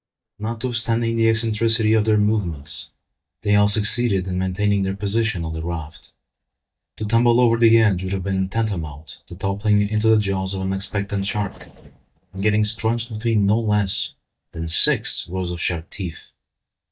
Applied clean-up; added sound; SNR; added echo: neural mask model DeepFilterNet 3.